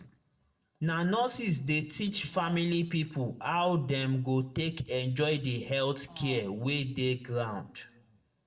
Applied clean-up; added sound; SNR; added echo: neural separator model SepFormer DNS4.